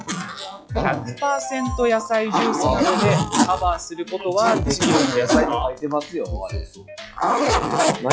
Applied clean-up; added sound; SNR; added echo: classical method log-MMSE.